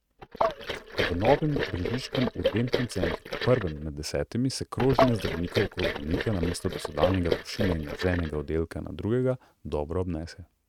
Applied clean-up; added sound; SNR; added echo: neural mask model RNNoise.